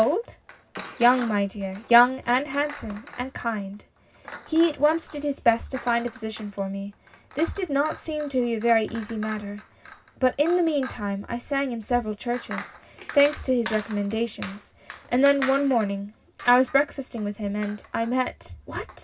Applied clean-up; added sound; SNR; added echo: none; Chink, clink; 17 dB; reverberation time 0.4 s.